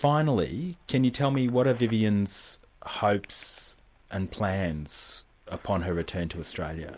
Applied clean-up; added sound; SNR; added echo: none; none; none; none.